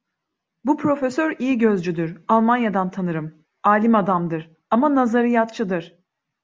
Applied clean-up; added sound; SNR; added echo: none; none; none; none.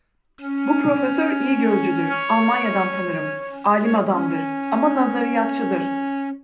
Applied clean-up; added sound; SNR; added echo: none; Wind instrument, woodwind instrument; 3 dB; reverberation time 0.5 s.